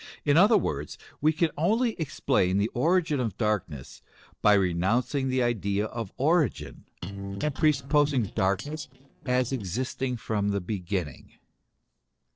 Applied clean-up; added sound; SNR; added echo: neural separator model SepFormer DNS4.